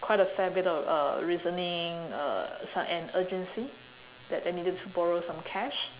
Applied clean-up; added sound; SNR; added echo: none; none; none; none.